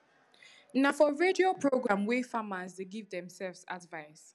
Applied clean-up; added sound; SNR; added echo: none; none; none; none.